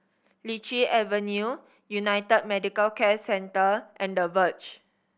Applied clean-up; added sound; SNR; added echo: none; none; none; none.